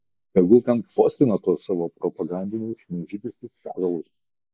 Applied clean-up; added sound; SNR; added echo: neural mask model Resemble Enhance denoiser.